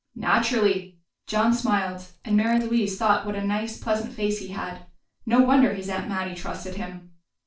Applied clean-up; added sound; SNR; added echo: neural separator model SepFormer DNS4.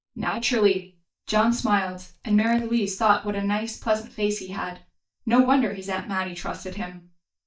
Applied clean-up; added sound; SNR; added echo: neural mask model DeepFilterNet 3.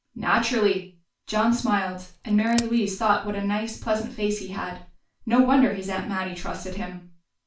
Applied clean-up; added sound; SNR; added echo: none; Crack; 17 dB; reverberation time 0.3 s.